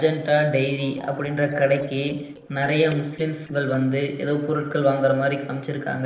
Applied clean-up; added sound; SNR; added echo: neural separator model SepFormer DNS4.